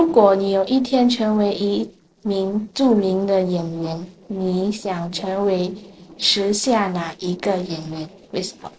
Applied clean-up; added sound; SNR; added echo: neural separator model SepFormer DNS4.